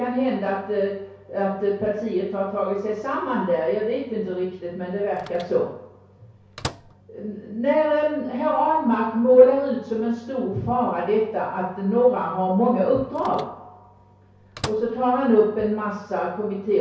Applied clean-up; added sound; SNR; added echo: none; Microwave oven; 16 dB; reverberation time 0.6 s.